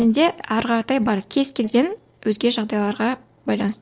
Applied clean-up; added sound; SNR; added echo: neural separator model SepFormer DNS4.